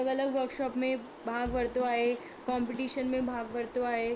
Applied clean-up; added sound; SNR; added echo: none; Drum kit; 15 dB; none.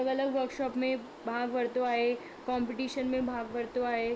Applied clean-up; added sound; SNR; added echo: none; none; none; none.